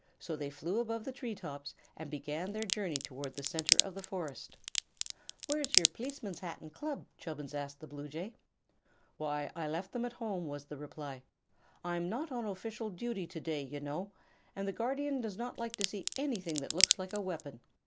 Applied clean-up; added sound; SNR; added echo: none; Crack; -3 dB; none.